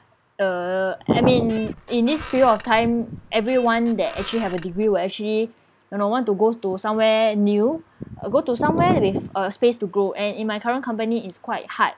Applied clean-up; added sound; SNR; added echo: none; Squeak; 18 dB; none.